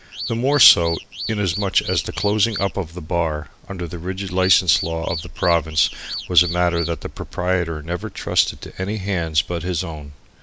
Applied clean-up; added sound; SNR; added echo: neural mask model Resemble Enhance denoiser.